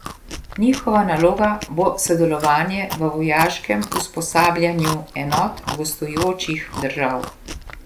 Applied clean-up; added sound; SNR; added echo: none; Chewing, mastication; 11 dB; none.